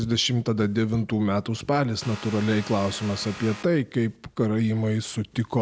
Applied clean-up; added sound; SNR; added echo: none; Vehicle; 14 dB; none.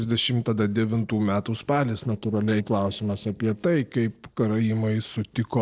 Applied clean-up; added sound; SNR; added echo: neural separator model SepFormer DNS4.